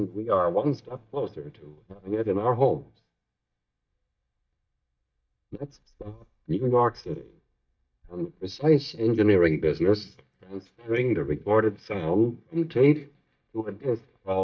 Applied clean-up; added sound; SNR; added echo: neural mask model DeepFilterNet 3.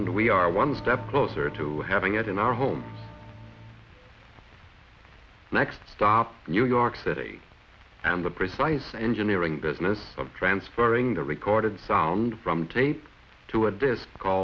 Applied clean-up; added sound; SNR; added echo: none; none; none; none.